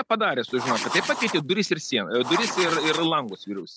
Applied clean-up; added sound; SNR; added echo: none; Writing; 6 dB; none.